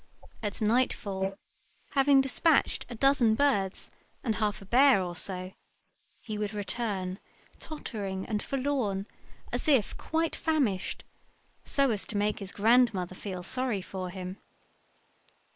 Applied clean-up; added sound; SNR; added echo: neural mask model Resemble Enhance denoiser.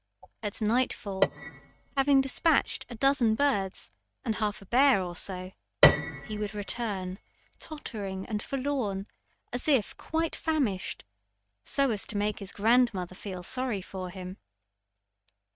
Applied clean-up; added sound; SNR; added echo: neural mask model RNNoise.